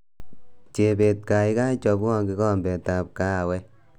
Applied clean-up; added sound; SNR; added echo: none; none; none; none.